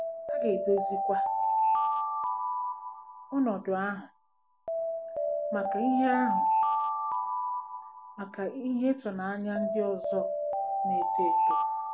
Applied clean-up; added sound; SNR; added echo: none; Alarm; -4 dB; none.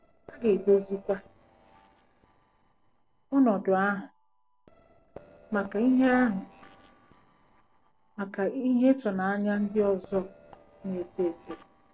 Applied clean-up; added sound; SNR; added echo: neural separator model SepFormer DNS4.